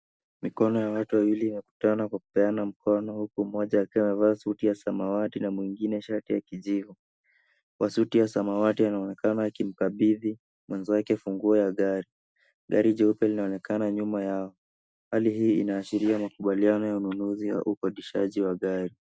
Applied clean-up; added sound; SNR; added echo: none; none; none; none.